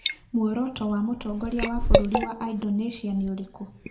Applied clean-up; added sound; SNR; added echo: none; Liquid; 0 dB; reverberation time 0.8 s.